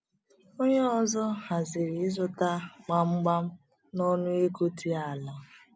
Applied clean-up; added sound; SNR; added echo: none; none; none; none.